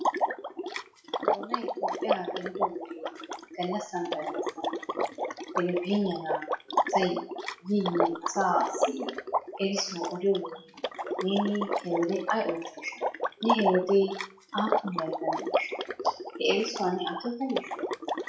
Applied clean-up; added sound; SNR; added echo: classical method WPE with log-MMSE.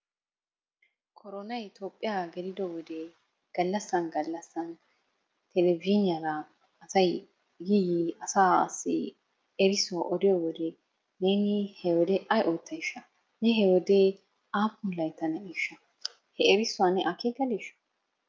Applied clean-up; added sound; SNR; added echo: none; none; none; none.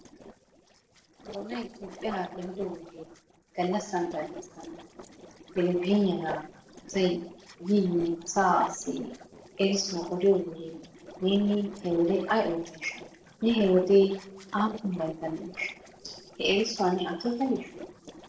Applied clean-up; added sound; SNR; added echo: neural separator model SepFormer DNS4.